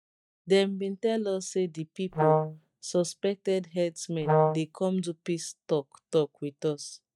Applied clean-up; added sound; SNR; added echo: neural mask model DeepFilterNet 3.